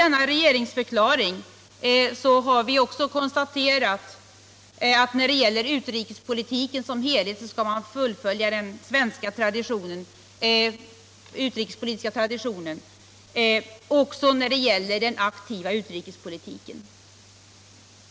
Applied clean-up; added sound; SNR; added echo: none; none; none; none.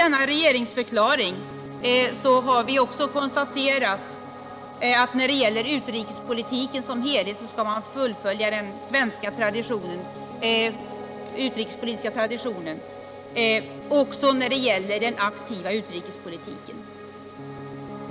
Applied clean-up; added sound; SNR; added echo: none; Piano; 13 dB; none.